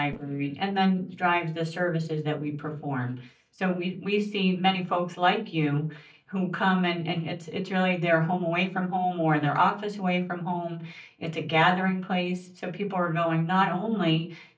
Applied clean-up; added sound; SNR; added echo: neural mask model DeepFilterNet 3.